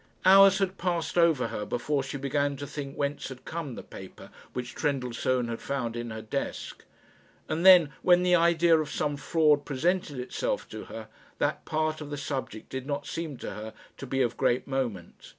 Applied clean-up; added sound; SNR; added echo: none; none; none; none.